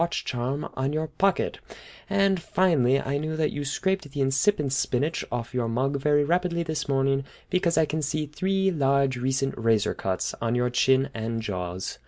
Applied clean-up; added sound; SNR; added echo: none; none; none; none.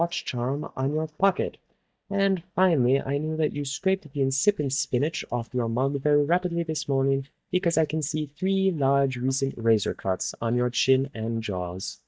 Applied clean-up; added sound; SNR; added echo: neural mask model DeepFilterNet 3.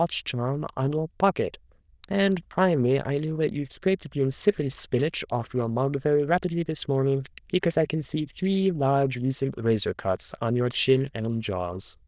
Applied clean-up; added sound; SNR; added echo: neural diffusion model UNIVERSE++.